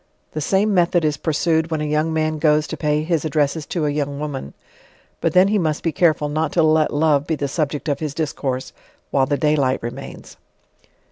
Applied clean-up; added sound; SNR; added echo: none; none; none; none.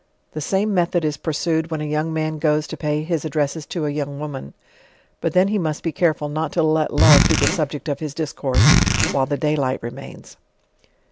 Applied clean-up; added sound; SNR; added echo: none; Zipper (clothing); -4 dB; none.